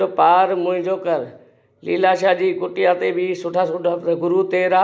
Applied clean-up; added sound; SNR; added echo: none; none; none; none.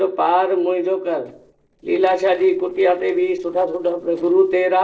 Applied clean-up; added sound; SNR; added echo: neural separator model SepFormer DNS4.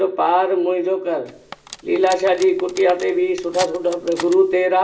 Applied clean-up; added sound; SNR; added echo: none; Cutlery, silverware; 17 dB; reverberation time 0.2 s.